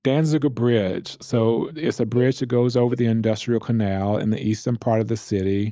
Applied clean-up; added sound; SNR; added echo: neural mask model DeepFilterNet 3.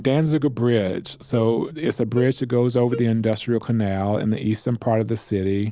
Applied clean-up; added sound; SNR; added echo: none; Wind instrument, woodwind instrument; 14 dB; none.